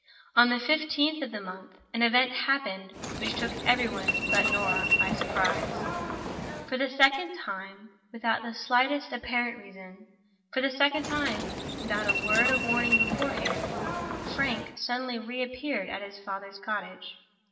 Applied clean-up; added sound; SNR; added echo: none; Subway, metro, underground; -1 dB; reverberation time 0.8 s.